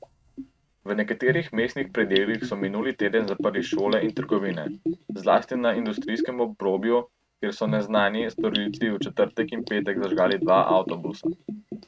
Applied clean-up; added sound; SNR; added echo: neural mask model RNNoise.